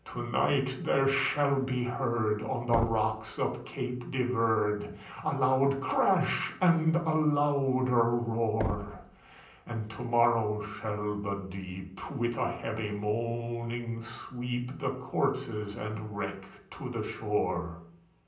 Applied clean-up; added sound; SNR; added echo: none; Knock; 10 dB; reverberation time 0.6 s.